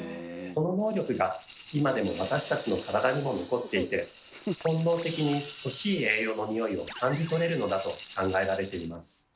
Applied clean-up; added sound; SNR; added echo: none; Rattle (instrument); 20 dB; none.